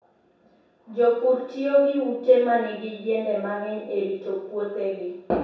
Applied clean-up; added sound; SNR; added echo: none; none; none; reverberation time 0.7 s.